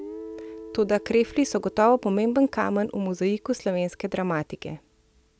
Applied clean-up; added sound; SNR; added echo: none; Guitar; 19 dB; none.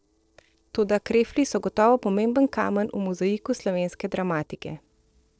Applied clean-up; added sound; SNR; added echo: neural separator model SepFormer DNS4.